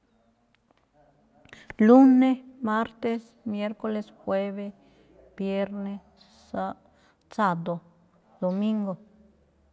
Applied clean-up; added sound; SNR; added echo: none; none; none; none.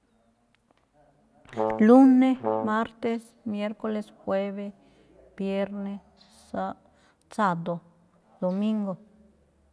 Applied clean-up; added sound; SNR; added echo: none; Brass instrument; 4 dB; none.